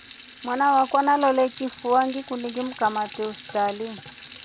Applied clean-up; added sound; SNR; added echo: none; Sink (filling or washing) / Water tap, faucet; 18 dB; none.